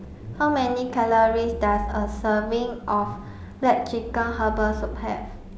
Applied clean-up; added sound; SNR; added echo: none; Zipper (clothing); 11 dB; none.